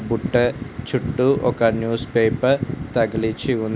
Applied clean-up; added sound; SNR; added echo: none; none; none; none.